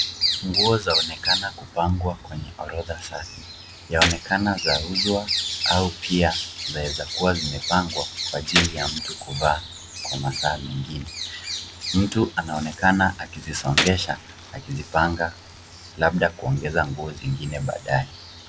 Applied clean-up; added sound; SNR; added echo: none; Bird vocalization, bird call, bird song + Gunshot, gunfire; 4 dB; none.